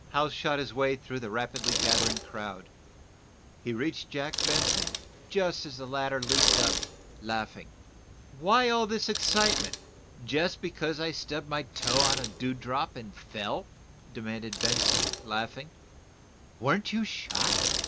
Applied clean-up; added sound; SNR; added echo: none; Bicycle; 1 dB; none.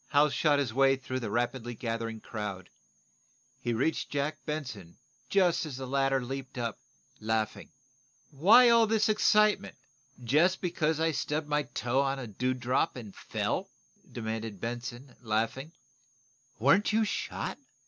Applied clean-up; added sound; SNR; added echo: none; none; none; none.